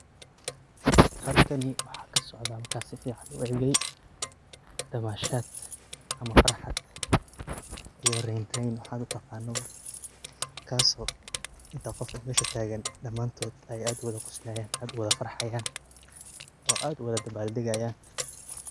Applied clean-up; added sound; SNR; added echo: none; Keys jangling; 5 dB; none.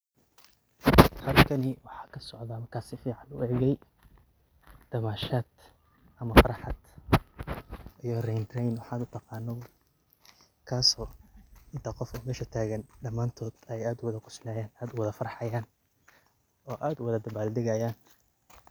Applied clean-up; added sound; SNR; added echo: none; none; none; none.